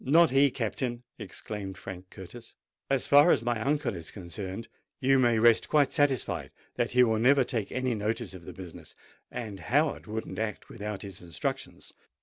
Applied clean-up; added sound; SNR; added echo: none; none; none; none.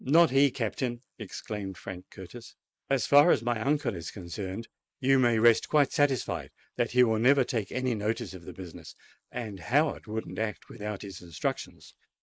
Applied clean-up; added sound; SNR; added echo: neural mask model Resemble Enhance denoiser.